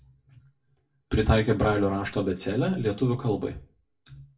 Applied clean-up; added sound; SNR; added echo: none; none; none; reverberation time 0.2 s.